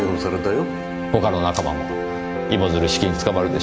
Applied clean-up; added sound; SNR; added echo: none; Wind instrument, woodwind instrument; 9 dB; none.